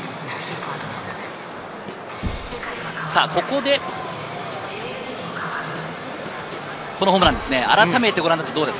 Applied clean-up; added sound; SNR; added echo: none; Knock + Snare drum; 15 dB; none.